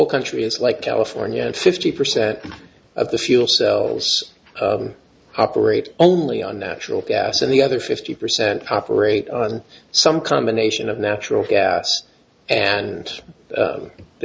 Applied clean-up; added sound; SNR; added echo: none; none; none; none.